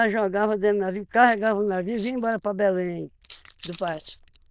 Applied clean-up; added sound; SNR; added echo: neural diffusion model UNIVERSE++.